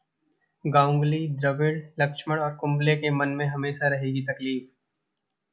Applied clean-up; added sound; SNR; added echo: none; none; none; none.